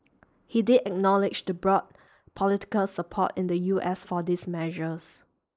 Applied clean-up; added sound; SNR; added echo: neural mask model Resemble Enhance denoiser.